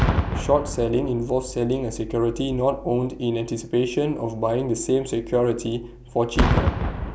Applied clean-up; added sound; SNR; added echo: none; Boom; 4 dB; none.